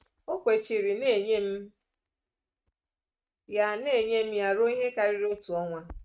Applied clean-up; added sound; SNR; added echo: neural mask model RNNoise.